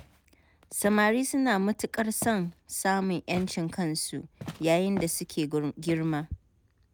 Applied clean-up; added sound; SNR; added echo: none; Walk, footsteps; 18 dB; none.